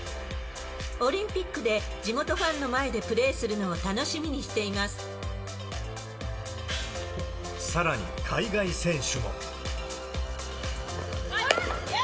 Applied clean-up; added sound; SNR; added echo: none; Gong; 13 dB; reverberation time 0.7 s.